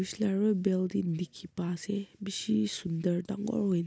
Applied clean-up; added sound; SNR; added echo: none; none; none; none.